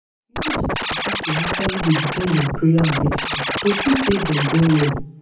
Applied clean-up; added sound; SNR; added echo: none; Scratching (performance technique); 3 dB; reverberation time 0.3 s.